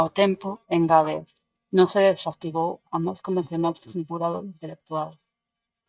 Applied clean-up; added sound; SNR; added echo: neural mask model DeepFilterNet 3.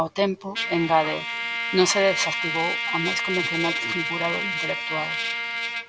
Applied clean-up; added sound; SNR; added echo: none; Trumpet; 2 dB; none.